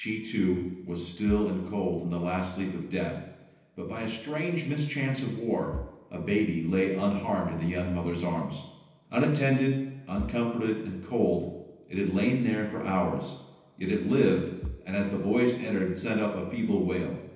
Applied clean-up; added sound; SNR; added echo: none; Bass drum / Thump, thud; 19 dB; reverberation time 0.9 s.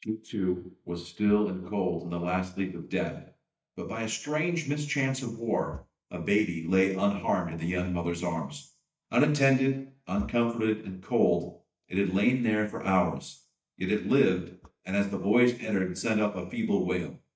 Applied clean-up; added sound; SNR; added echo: neural mask model DeepFilterNet 3.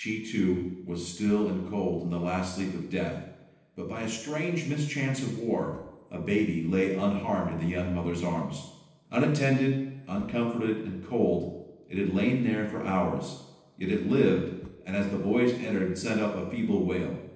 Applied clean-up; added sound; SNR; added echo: neural separator model SepFormer DNS4.